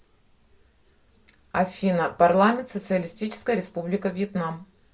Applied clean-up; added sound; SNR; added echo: none; none; none; none.